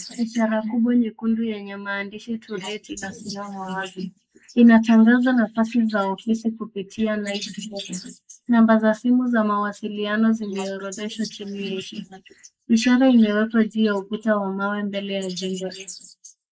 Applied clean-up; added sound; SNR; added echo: neural mask model Resemble Enhance denoiser.